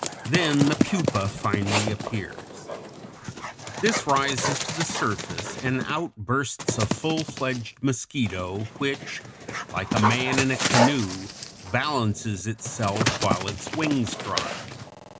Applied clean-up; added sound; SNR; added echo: none; Dog; 2 dB; none.